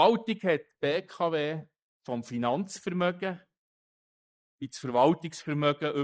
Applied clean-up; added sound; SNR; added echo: neural mask model Resemble Enhance denoiser.